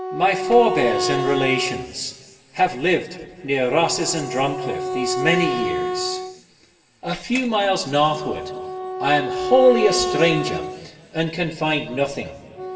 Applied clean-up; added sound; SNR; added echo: none; Wind instrument, woodwind instrument; 6 dB; reverberation time 2.3 s.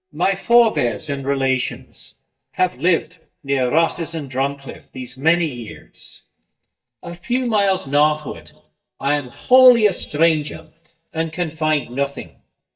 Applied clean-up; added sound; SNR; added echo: neural mask model DeepFilterNet 3.